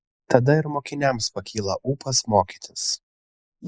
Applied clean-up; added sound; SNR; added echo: neural mask model Resemble Enhance denoiser.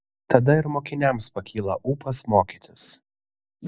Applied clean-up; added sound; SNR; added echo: none; none; none; none.